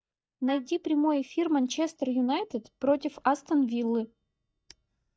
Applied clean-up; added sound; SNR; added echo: neural mask model DeepFilterNet 3.